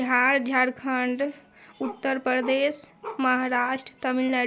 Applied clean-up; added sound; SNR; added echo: none; Bark; 16 dB; none.